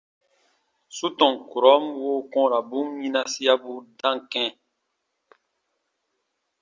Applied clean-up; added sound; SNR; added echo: none; none; none; none.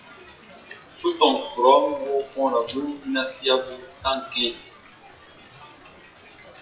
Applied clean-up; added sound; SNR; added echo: classical method WPE with log-MMSE.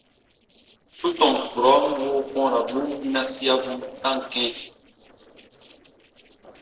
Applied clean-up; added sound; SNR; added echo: neural separator model SepFormer DNS4.